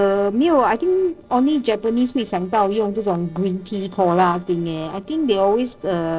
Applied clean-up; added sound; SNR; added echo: neural separator model SepFormer DNS4.